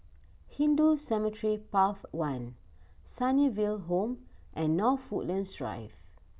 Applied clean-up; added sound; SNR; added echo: none; none; none; none.